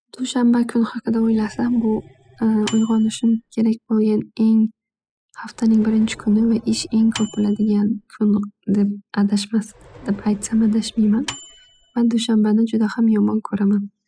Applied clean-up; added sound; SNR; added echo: classical method spectral subtraction.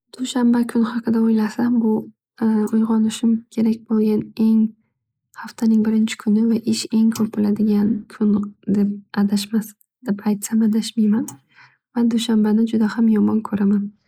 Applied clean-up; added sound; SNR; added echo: neural mask model Resemble Enhance denoiser.